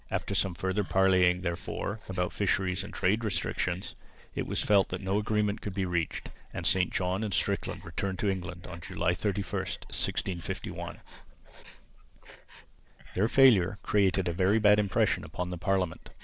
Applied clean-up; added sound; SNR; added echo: neural separator model SepFormer DNS4.